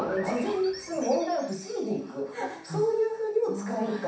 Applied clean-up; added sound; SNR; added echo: none; none; none; reverberation time 0.7 s.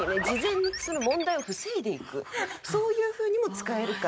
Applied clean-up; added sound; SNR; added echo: none; none; none; none.